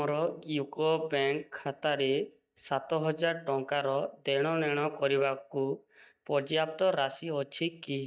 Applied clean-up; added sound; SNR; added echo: neural mask model DeepFilterNet 3.